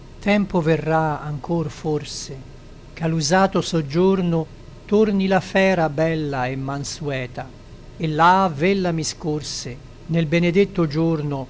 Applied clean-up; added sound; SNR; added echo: none; Mechanical fan; 19 dB; none.